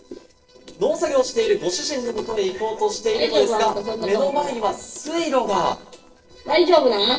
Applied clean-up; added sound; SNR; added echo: neural separator model SepFormer DNS4.